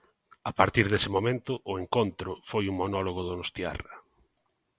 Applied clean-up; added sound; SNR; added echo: none; none; none; none.